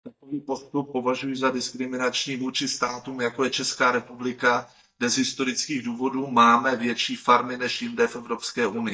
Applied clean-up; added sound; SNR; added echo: neural mask model DeepFilterNet 3.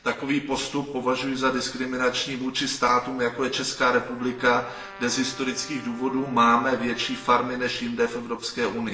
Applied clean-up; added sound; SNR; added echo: none; Trumpet; 18 dB; reverberation time 0.8 s.